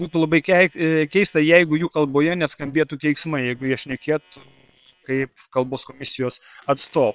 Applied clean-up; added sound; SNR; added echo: neural separator model SepFormer WHAM!.